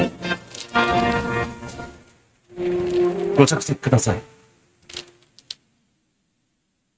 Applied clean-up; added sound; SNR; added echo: neural mask model RNNoise.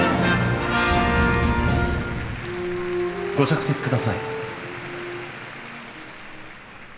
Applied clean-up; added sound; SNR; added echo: none; none; none; none.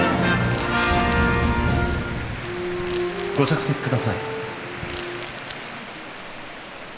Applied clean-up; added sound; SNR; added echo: none; Water + Crumpling, crinkling; 13 dB; none.